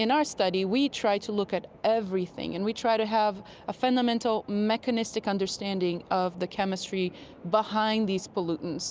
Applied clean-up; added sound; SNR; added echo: none; none; none; none.